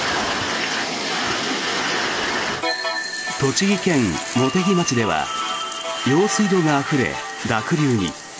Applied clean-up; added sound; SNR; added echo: none; none; none; none.